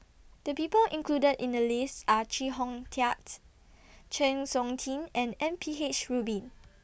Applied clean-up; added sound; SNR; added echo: none; none; none; none.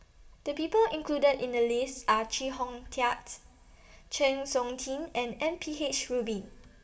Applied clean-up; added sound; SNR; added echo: none; none; none; reverberation time 0.5 s.